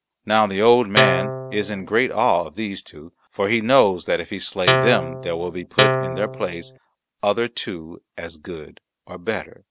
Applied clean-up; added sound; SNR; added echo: none; Guitar; -1 dB; none.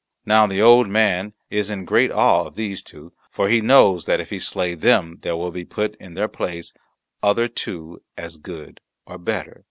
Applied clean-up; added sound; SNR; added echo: none; none; none; none.